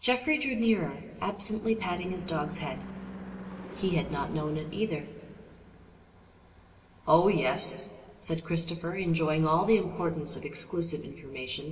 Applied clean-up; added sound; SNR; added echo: none; Car passing by / Engine / Truck; 16 dB; reverberation time 1.8 s.